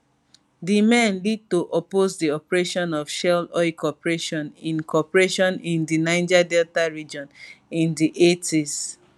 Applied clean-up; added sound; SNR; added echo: none; none; none; none.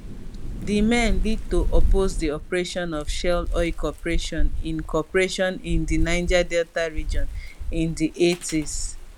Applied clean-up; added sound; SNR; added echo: none; Thunder / Rain; -1 dB; none.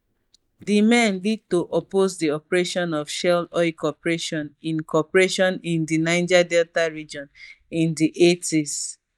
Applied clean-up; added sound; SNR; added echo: neural mask model DeepFilterNet 3.